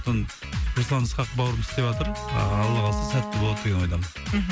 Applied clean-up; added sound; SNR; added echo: none; Wind instrument, woodwind instrument; 10 dB; none.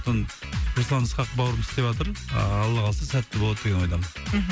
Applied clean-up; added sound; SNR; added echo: none; none; none; none.